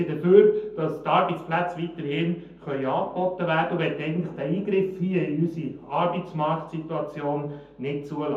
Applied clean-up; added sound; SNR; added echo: none; none; none; reverberation time 0.5 s.